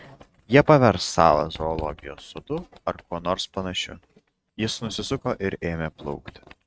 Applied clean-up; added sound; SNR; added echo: neural mask model RNNoise.